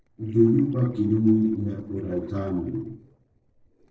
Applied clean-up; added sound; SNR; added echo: neural separator model SepFormer DNS4.